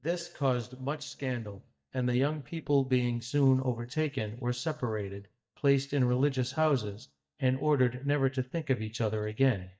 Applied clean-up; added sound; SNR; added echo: neural mask model DeepFilterNet 3.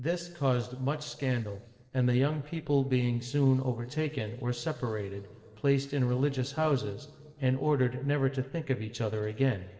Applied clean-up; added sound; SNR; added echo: neural separator model SepFormer DNS4.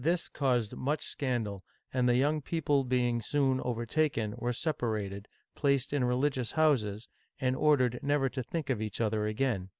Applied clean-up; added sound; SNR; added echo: none; none; none; none.